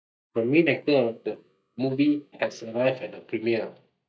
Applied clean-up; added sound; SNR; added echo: neural mask model DeepFilterNet 3.